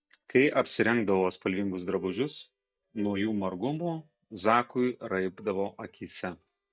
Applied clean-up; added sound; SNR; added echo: neural mask model DeepFilterNet 3.